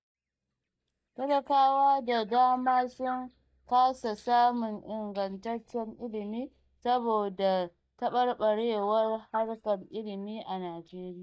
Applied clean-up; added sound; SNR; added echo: neural mask model DeepFilterNet 3.